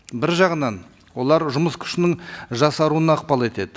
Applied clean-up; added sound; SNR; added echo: none; none; none; none.